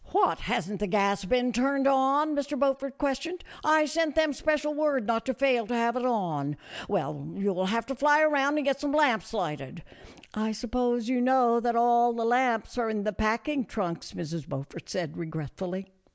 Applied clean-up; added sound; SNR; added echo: none; none; none; none.